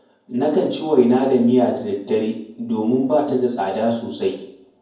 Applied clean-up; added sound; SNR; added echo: none; none; none; reverberation time 0.9 s.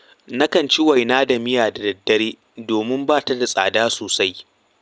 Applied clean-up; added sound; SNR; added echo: none; none; none; none.